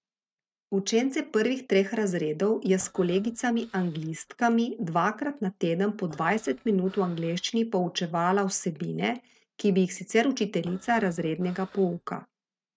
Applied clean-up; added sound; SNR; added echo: neural mask model RNNoise.